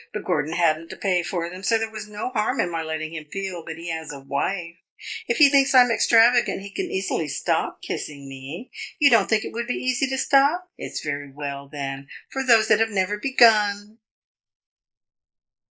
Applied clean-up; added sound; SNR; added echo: neural mask model Resemble Enhance denoiser.